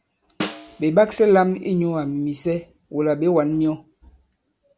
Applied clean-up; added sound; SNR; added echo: none; Snare drum; 15 dB; none.